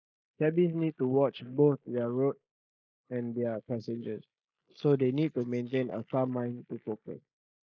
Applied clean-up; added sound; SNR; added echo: neural mask model Resemble Enhance denoiser.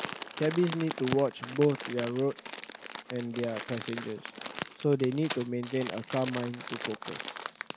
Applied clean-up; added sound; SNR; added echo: none; Crumpling, crinkling; 7 dB; none.